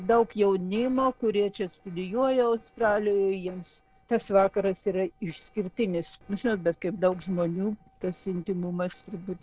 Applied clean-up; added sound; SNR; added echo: neural separator model SepFormer DNS4.